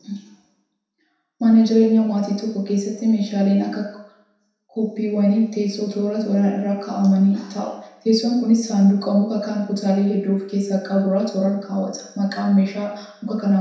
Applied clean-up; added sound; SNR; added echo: none; none; none; reverberation time 0.7 s.